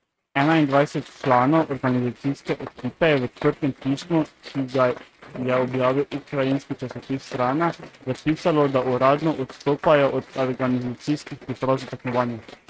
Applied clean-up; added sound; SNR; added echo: neural mask model RNNoise.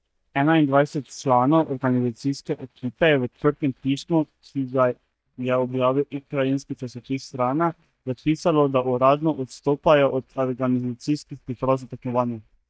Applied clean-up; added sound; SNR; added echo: neural mask model DeepFilterNet 3.